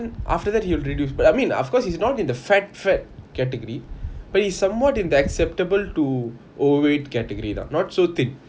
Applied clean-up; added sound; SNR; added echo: none; none; none; none.